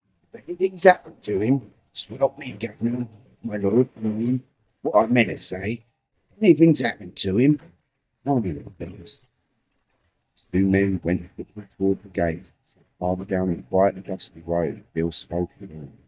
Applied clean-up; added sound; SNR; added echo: neural mask model DeepFilterNet 3.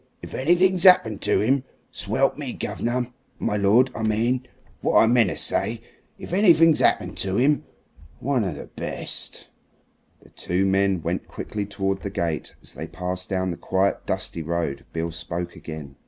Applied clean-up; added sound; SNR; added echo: none; none; none; none.